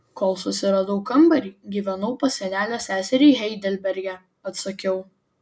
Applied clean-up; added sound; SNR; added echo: none; none; none; none.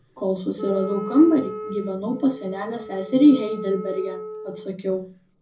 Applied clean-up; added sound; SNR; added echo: none; Wind instrument, woodwind instrument; 12 dB; reverberation time 0.4 s.